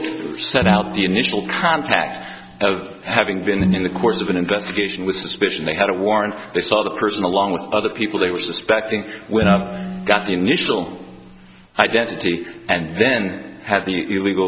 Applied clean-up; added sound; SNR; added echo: none; Bowed string instrument; 6 dB; none.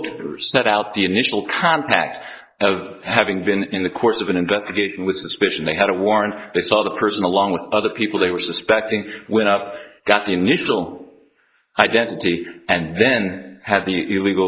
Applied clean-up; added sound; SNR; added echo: neural mask model Resemble Enhance denoiser.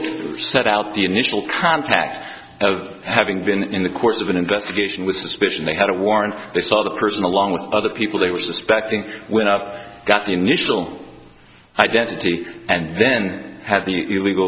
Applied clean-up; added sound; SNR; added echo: none; none; none; none.